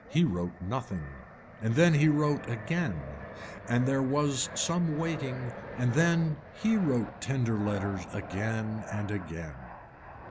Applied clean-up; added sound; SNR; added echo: none; Fixed-wing aircraft, airplane; 14 dB; none.